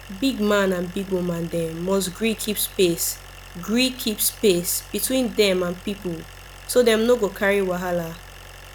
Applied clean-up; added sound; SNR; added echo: none; Idling; 18 dB; none.